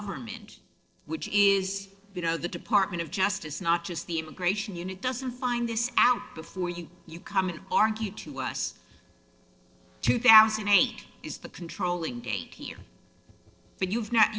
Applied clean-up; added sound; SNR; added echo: neural separator model SepFormer DNS4.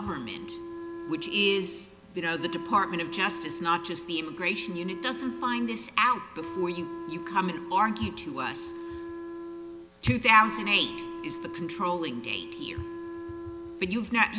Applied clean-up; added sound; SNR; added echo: none; Wind instrument, woodwind instrument; 10 dB; none.